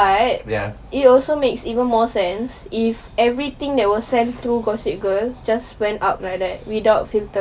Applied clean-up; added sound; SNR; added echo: none; none; none; none.